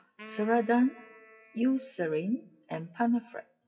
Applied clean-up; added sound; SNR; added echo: classical method WPE with log-MMSE.